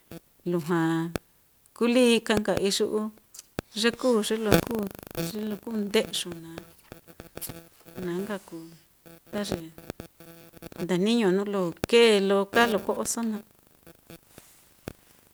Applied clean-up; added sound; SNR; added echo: none; none; none; none.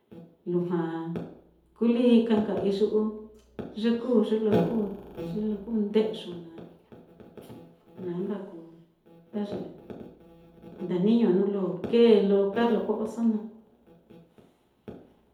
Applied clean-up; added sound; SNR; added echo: none; none; none; reverberation time 1.9 s.